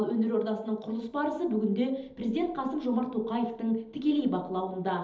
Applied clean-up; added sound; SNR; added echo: none; none; none; reverberation time 1.2 s.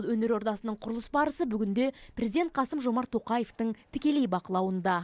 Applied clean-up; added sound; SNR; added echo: none; none; none; none.